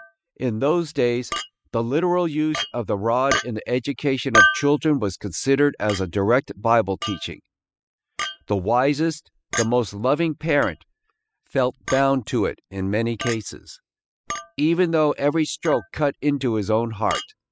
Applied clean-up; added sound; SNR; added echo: classical method spectral subtraction.